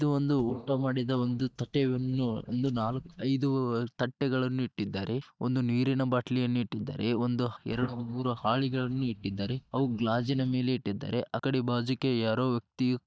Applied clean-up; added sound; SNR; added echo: neural mask model DeepFilterNet 3.